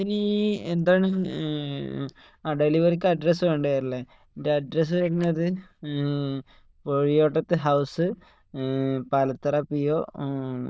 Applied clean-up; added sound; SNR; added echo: neural diffusion model UNIVERSE++.